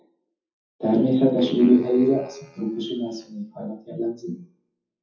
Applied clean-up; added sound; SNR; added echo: classical method WPE with log-MMSE.